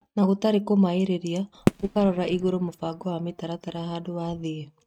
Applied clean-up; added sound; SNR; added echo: neural mask model RNNoise.